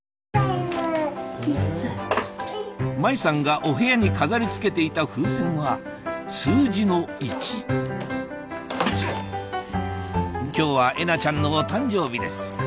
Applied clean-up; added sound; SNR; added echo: none; none; none; none.